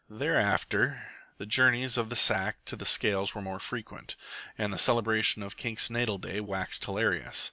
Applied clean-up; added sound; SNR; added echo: none; none; none; none.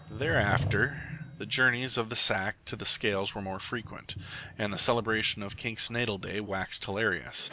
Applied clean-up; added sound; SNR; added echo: none; Sliding door; 9 dB; none.